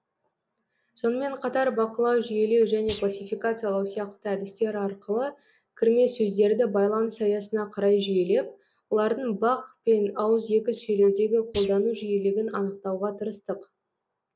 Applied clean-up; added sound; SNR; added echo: none; Thump, thud; 19 dB; none.